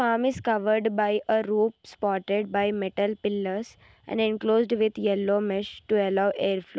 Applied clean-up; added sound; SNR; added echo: none; none; none; none.